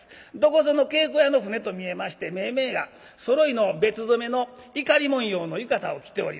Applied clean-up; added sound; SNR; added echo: none; none; none; none.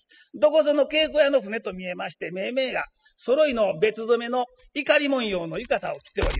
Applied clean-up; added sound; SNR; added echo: classical method spectral subtraction.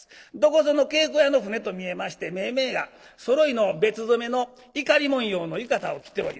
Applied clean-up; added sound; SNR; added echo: neural separator model SepFormer DNS4.